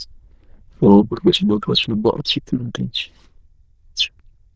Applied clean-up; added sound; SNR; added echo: neural diffusion model UNIVERSE++.